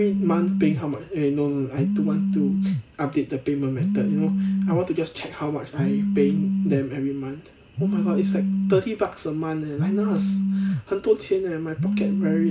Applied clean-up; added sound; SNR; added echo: none; Telephone; -1 dB; none.